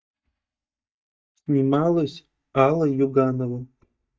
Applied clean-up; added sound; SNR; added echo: neural mask model DeepFilterNet 3.